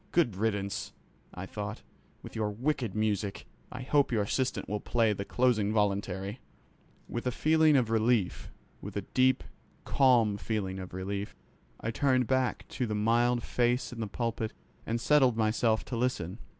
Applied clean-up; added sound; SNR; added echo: none; none; none; none.